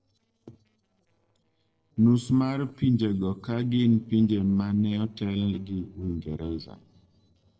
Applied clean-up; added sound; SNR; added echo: neural separator model SepFormer DNS4.